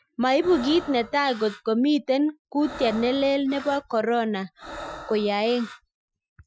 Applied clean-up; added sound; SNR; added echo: classical method Wiener filter.